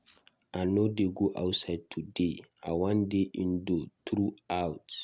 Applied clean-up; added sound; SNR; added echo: none; none; none; none.